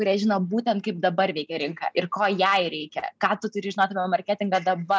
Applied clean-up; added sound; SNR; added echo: none; none; none; none.